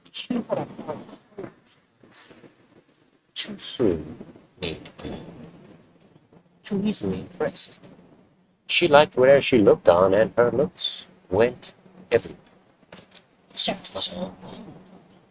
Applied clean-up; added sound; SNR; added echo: neural mask model RNNoise.